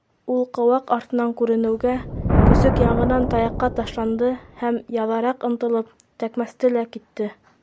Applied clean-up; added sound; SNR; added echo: none; Thunder; 2 dB; none.